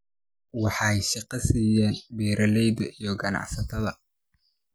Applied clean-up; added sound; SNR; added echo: none; none; none; none.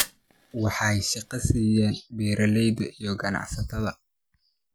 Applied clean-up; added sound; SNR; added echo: none; Fire; 15 dB; none.